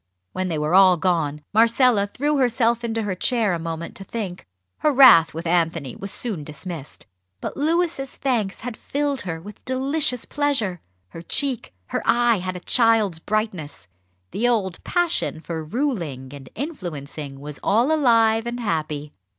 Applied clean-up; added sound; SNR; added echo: none; none; none; none.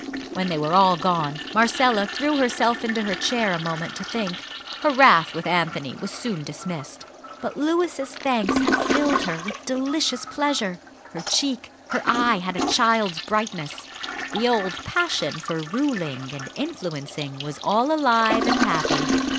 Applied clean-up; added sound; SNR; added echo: none; Toilet flush; 6 dB; none.